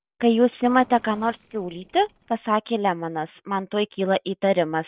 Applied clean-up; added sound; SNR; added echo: neural separator model SepFormer DNS4.